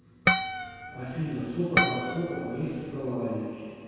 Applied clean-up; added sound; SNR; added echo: none; Harp; -2 dB; reverberation time 2.0 s.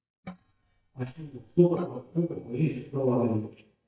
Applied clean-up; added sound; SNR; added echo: neural mask model DeepFilterNet 3.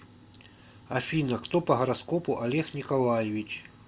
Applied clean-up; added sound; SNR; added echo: none; none; none; none.